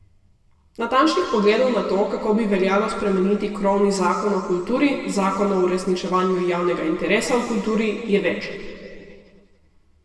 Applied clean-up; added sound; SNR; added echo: none; none; none; reverberation time 2.3 s.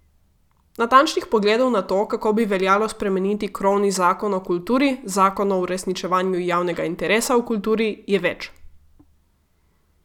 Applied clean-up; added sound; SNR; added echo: none; none; none; none.